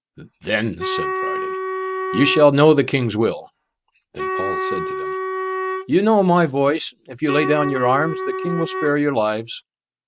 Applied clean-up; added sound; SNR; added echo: neural mask model RNNoise.